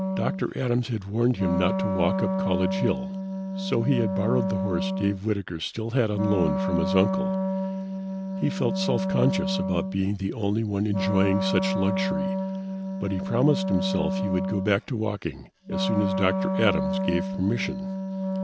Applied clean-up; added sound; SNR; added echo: none; Wind instrument, woodwind instrument; 1 dB; none.